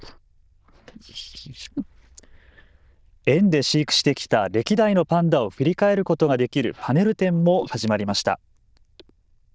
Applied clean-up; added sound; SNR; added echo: neural diffusion model UNIVERSE++.